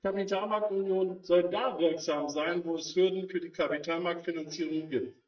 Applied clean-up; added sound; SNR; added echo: neural mask model DeepFilterNet 3.